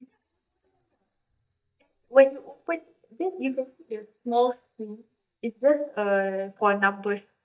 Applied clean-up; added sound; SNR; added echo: neural mask model DeepFilterNet 3.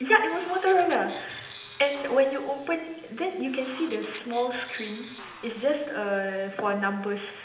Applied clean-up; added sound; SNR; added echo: none; Tools; 18 dB; reverberation time 0.8 s.